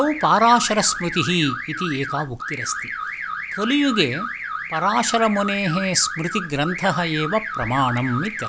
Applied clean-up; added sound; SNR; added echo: none; Alarm / Car; 7 dB; none.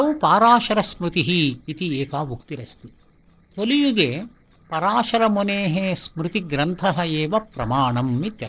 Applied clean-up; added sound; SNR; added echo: neural separator model SepFormer DNS4.